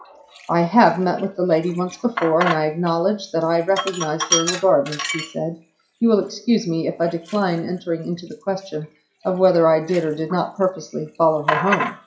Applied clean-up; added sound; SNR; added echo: classical method WPE with log-MMSE.